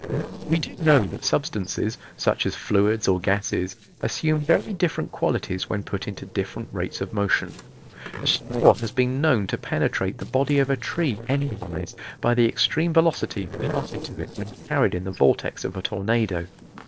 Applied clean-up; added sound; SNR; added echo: neural separator model SepFormer DNS4.